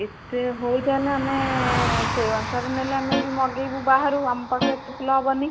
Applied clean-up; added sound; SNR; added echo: none; Car passing by + Guitar; 4 dB; none.